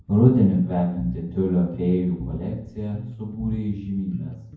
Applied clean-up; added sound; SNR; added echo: none; Bass guitar; 14 dB; reverberation time 0.9 s.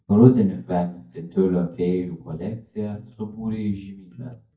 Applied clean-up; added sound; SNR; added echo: neural mask model DeepFilterNet 3.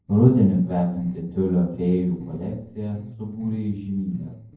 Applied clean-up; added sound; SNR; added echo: neural separator model SepFormer DNS4.